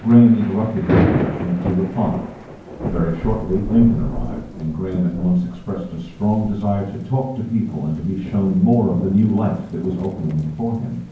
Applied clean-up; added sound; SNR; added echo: none; Thunder / Rain; 7 dB; reverberation time 0.9 s.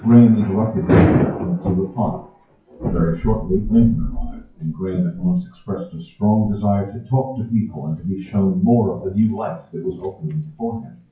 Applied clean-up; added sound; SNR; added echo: classical method WPE with log-MMSE.